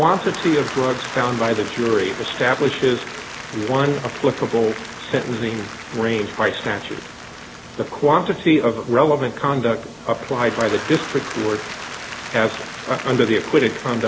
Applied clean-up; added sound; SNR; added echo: none; Applause / Crowd; 13 dB; none.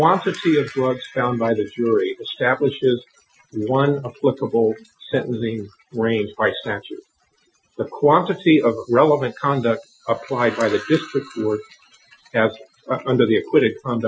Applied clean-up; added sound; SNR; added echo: classical method Wiener filter.